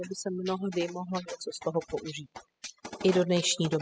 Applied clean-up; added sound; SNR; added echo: classical method spectral subtraction.